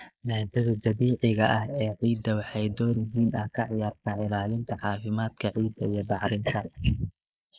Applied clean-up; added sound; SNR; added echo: neural mask model Resemble Enhance denoiser.